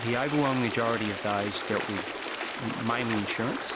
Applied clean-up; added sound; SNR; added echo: none; Stream; 5 dB; none.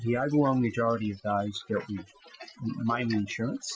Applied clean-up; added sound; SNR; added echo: classical method Wiener filter.